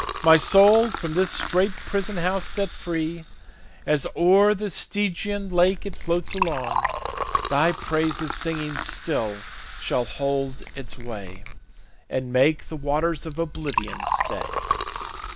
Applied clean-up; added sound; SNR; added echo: none; Squeak / Tools + Liquid; 6 dB; none.